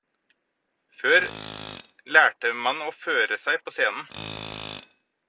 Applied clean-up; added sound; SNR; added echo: none; Tools; 16 dB; none.